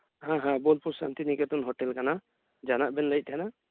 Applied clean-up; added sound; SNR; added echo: none; none; none; none.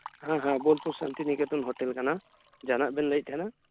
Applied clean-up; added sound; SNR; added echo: none; Liquid; 18 dB; none.